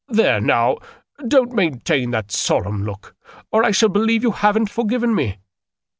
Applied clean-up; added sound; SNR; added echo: none; none; none; none.